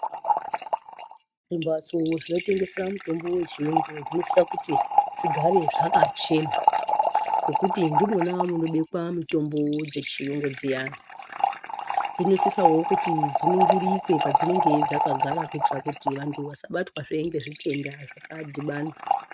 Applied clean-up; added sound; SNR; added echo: neural mask model RNNoise.